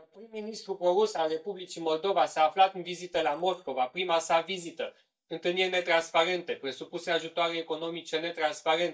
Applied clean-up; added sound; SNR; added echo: neural mask model DeepFilterNet 3.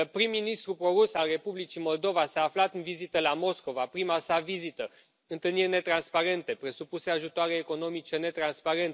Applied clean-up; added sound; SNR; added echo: none; none; none; none.